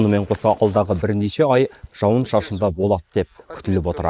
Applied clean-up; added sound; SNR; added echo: neural mask model Resemble Enhance denoiser.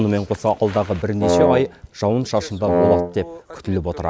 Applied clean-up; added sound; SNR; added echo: none; Wind instrument, woodwind instrument; -1 dB; none.